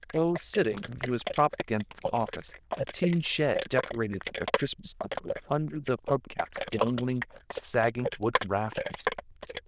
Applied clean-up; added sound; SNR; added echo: neural diffusion model UNIVERSE++.